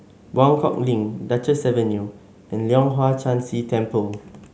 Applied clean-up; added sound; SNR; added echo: none; none; none; none.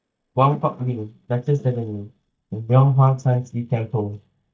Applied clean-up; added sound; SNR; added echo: neural mask model DeepFilterNet 3.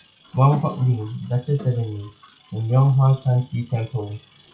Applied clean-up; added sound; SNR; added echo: classical method WPE with log-MMSE.